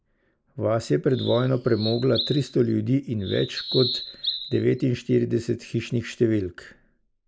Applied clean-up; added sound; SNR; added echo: neural mask model Resemble Enhance denoiser.